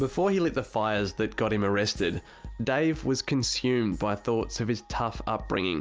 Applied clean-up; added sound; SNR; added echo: none; none; none; none.